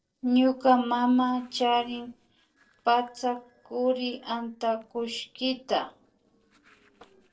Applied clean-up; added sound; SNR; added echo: neural separator model SepFormer DNS4.